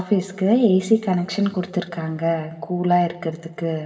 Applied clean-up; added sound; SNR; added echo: none; none; none; reverberation time 2.2 s.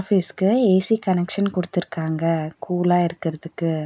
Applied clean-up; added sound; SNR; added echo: none; none; none; none.